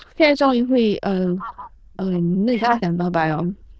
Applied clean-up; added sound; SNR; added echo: neural diffusion model UNIVERSE++.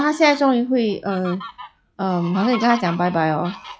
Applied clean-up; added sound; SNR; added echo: classical method log-MMSE.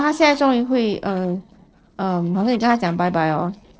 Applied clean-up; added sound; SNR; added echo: neural separator model SepFormer DNS4.